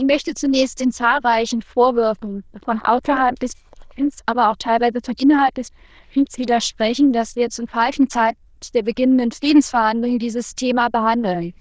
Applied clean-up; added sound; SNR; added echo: neural diffusion model UNIVERSE++.